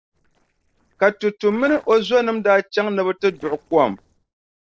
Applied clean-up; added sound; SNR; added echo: neural separator model SepFormer DNS4.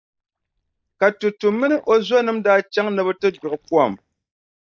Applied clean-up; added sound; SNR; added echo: neural mask model DeepFilterNet 3.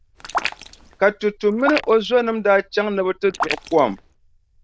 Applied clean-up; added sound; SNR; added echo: neural diffusion model UNIVERSE++.